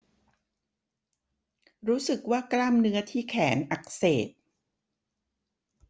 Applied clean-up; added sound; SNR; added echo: none; none; none; none.